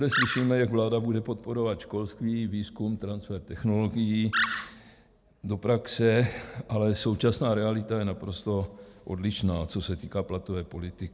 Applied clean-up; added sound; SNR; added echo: none; Animal; 3 dB; none.